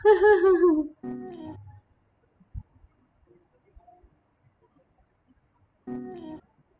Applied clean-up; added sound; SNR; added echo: none; Piano; 10 dB; none.